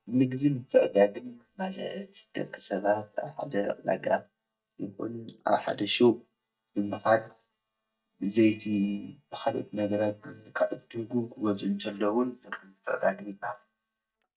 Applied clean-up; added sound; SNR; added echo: neural mask model DeepFilterNet 3.